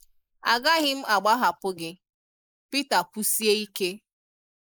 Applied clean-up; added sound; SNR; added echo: neural mask model Resemble Enhance denoiser.